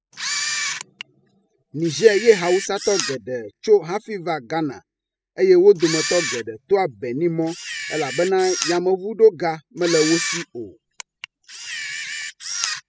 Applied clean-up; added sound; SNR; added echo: classical method spectral subtraction.